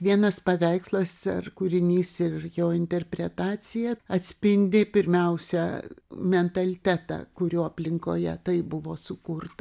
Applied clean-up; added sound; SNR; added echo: none; none; none; none.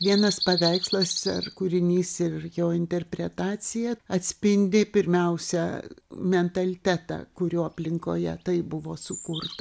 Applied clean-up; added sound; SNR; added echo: none; Bird vocalization, bird call, bird song; 12 dB; none.